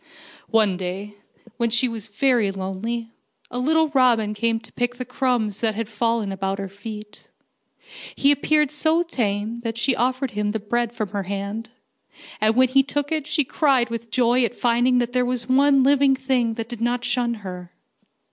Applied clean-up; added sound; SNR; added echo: none; none; none; none.